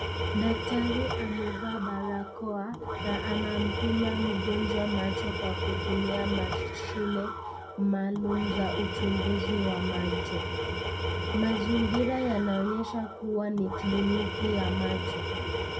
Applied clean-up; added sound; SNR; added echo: none; Tools; 1 dB; reverberation time 0.2 s.